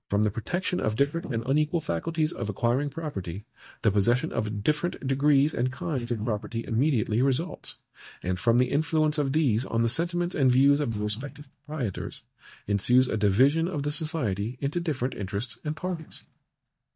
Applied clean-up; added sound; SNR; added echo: neural mask model DeepFilterNet 3.